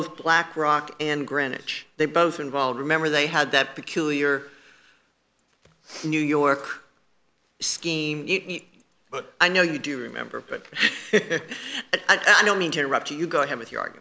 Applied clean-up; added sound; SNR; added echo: none; none; none; none.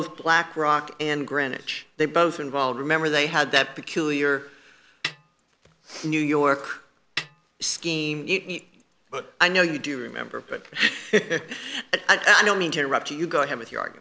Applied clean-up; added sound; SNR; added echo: none; Snare drum; 12 dB; none.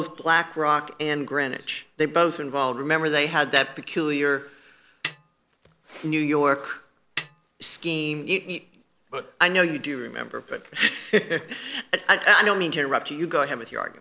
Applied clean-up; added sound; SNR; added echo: neural separator model SepFormer DNS4.